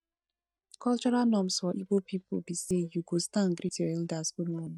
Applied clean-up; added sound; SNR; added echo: neural mask model DeepFilterNet 3.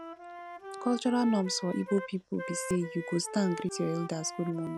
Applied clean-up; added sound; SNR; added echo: none; Wind instrument, woodwind instrument; 10 dB; none.